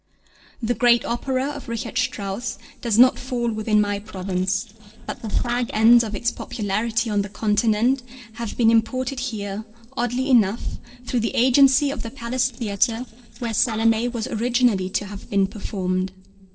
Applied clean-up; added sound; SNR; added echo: neural separator model SepFormer DNS4.